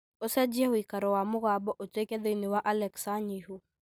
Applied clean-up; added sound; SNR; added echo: none; none; none; none.